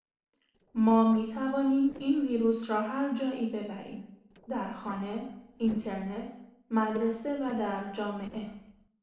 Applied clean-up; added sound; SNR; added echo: neural separator model SepFormer DNS4.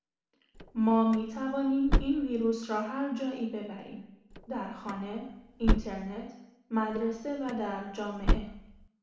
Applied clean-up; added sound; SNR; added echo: none; Slam / Car; 1 dB; reverberation time 0.8 s.